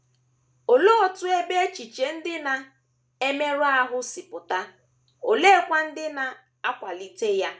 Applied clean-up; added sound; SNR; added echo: none; none; none; none.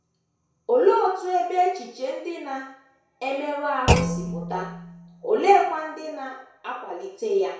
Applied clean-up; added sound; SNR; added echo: none; Thump, thud; 3 dB; reverberation time 0.6 s.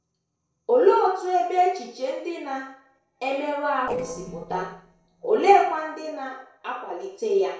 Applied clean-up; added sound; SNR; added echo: neural separator model SepFormer DNS4.